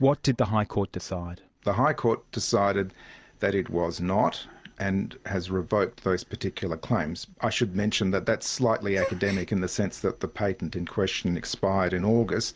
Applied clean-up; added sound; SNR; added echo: none; Gasp; 13 dB; none.